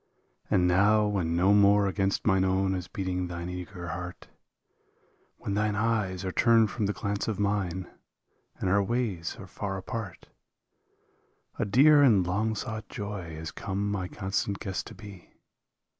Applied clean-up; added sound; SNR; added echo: none; none; none; none.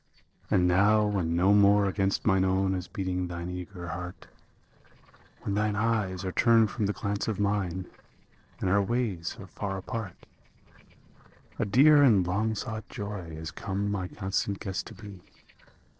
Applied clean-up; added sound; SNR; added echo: neural separator model SepFormer DNS4.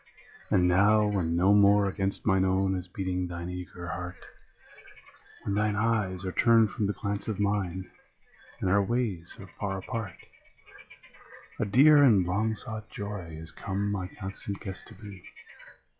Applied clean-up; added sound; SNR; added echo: classical method log-MMSE.